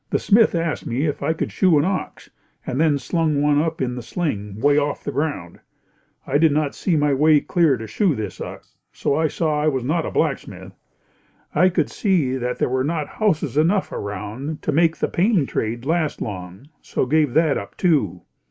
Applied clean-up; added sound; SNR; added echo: neural mask model Resemble Enhance denoiser.